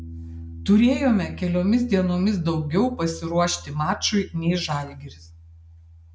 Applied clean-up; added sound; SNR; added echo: none; Piano; 16 dB; none.